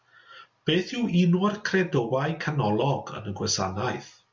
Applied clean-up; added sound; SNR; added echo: none; none; none; none.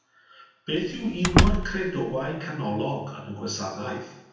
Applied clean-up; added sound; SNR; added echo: none; Slam; -5 dB; reverberation time 0.9 s.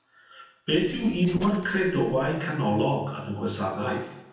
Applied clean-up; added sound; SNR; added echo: neural separator model SepFormer DNS4.